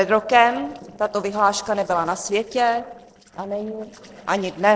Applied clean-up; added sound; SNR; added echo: neural separator model SepFormer DNS4.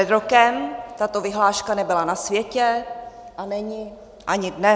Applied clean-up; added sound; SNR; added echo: none; none; none; none.